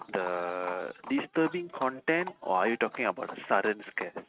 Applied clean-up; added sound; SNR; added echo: neural mask model RNNoise.